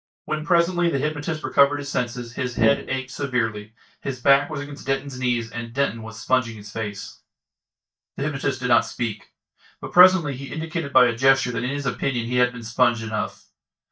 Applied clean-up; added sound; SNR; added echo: neural mask model DeepFilterNet 3.